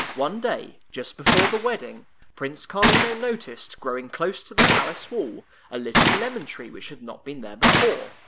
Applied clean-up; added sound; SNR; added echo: none; Gunshot, gunfire; -4 dB; none.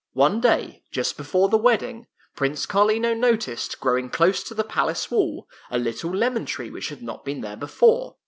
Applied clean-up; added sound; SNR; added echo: none; none; none; none.